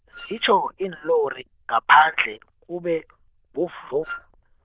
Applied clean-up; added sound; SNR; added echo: neural diffusion model UNIVERSE++.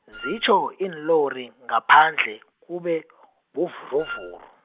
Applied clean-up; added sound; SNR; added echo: none; Wind instrument, woodwind instrument; 14 dB; none.